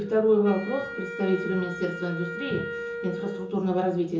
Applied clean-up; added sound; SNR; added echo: none; Wind instrument, woodwind instrument; 10 dB; reverberation time 0.6 s.